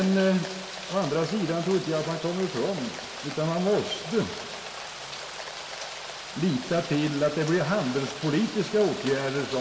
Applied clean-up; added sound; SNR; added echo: none; Rain; 10 dB; reverberation time 1.4 s.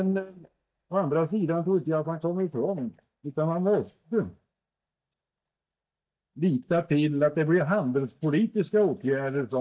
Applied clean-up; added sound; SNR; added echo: neural mask model DeepFilterNet 3.